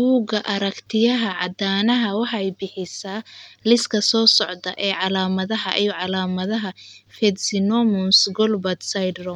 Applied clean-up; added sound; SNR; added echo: none; none; none; none.